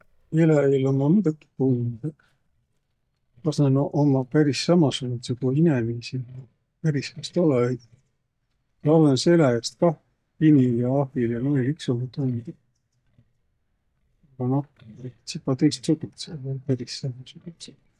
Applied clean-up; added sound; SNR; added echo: neural mask model DeepFilterNet 3.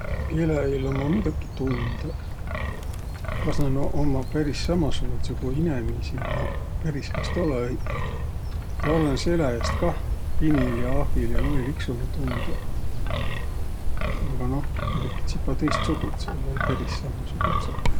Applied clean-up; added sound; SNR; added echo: none; Wind; -4 dB; none.